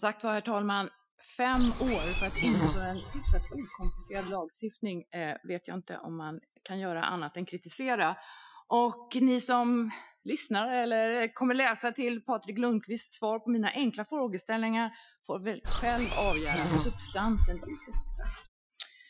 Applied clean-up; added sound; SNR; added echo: classical method Wiener filter.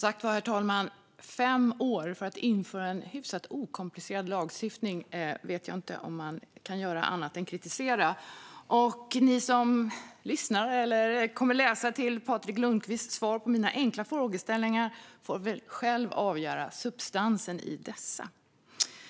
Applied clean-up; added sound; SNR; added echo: none; none; none; none.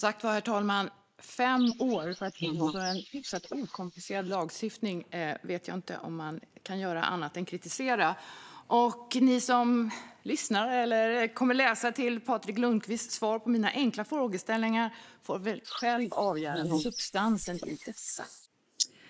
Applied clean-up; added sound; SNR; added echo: neural mask model Resemble Enhance denoiser.